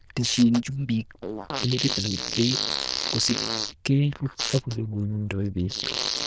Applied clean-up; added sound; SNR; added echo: neural diffusion model UNIVERSE++.